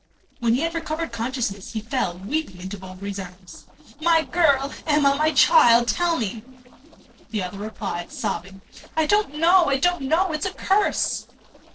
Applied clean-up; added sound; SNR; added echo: neural separator model SepFormer DNS4.